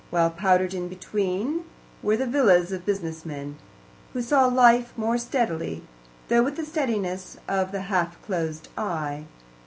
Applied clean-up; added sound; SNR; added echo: none; none; none; none.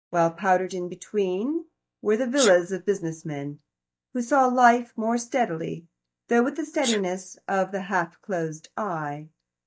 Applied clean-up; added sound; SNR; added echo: neural mask model DeepFilterNet 3.